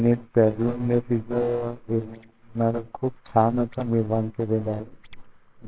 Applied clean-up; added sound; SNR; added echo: neural separator model SepFormer WHAMR!.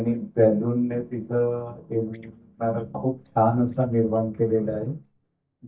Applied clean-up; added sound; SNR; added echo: neural mask model DeepFilterNet 3.